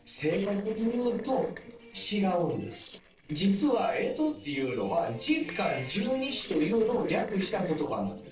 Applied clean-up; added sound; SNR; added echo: neural separator model SepFormer DNS4.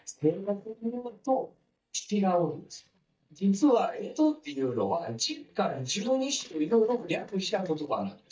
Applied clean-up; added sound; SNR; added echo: neural mask model DeepFilterNet 3.